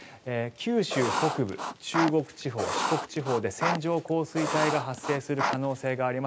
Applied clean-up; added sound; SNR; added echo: none; Writing; 3 dB; none.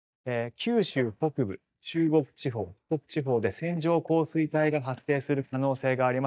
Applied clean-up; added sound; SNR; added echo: neural mask model DeepFilterNet 3.